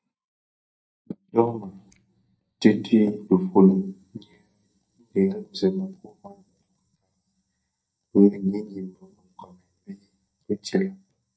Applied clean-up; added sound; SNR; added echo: neural mask model DeepFilterNet 3.